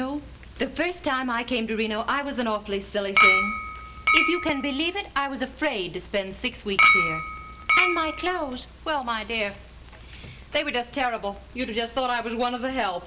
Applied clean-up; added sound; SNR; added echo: none; Chink, clink; -5 dB; none.